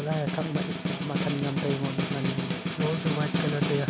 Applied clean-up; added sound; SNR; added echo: none; Snare drum; -1 dB; none.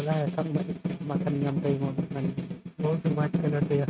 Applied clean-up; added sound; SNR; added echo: neural mask model RNNoise.